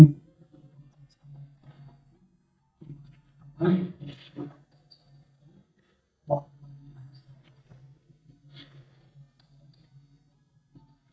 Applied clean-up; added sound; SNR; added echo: neural mask model DeepFilterNet 3.